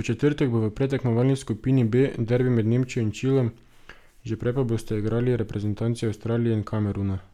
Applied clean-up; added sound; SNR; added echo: none; none; none; none.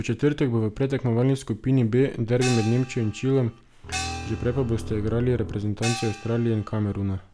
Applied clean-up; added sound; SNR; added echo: none; Gong + Bowed string instrument; 11 dB; none.